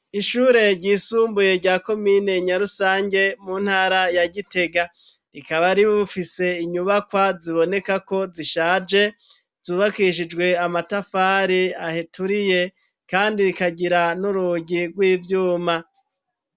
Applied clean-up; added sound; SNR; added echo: none; none; none; none.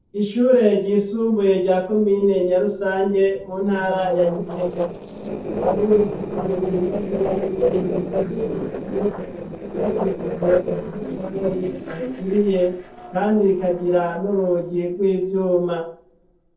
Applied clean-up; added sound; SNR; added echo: neural separator model SepFormer DNS4.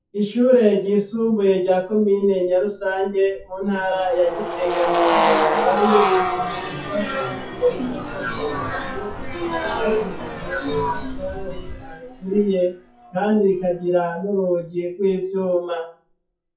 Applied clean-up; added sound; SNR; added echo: classical method WPE with log-MMSE.